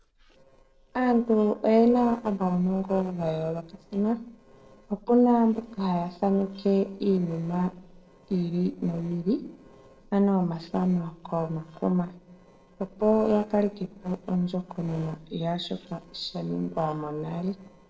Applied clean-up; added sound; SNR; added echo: neural separator model SepFormer DNS4.